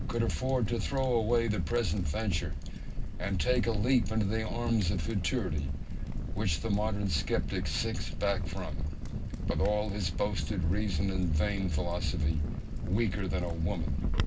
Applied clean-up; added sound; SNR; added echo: none; Crackle; 2 dB; reverberation time 0.4 s.